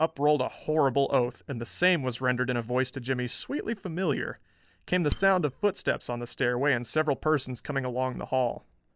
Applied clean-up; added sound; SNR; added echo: neural mask model DeepFilterNet 3.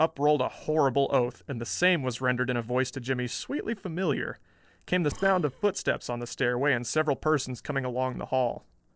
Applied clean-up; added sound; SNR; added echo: neural separator model SepFormer DNS4.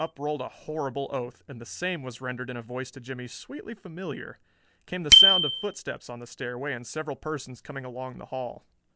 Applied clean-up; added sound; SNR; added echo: none; Bicycle bell; -4 dB; none.